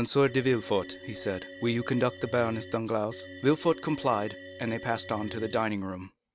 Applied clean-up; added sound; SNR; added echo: none; Organ; 14 dB; none.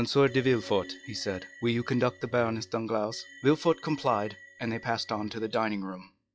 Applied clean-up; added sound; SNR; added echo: classical method log-MMSE.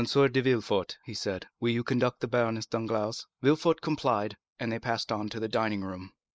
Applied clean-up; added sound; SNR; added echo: neural mask model Resemble Enhance denoiser.